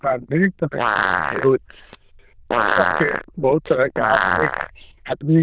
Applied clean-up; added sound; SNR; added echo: neural diffusion model UNIVERSE++.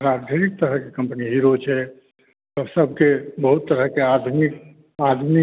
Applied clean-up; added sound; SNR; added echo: none; none; none; none.